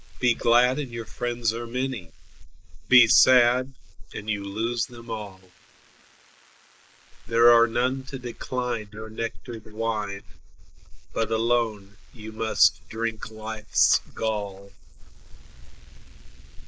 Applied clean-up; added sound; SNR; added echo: neural mask model Resemble Enhance denoiser.